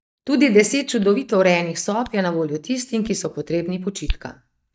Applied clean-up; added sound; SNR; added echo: neural mask model DeepFilterNet 3.